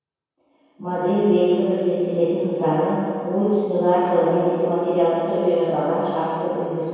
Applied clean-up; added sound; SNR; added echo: none; none; none; reverberation time 2.2 s.